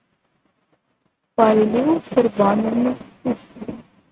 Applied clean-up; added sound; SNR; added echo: neural mask model RNNoise.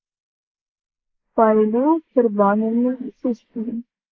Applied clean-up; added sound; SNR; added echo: neural mask model Resemble Enhance denoiser.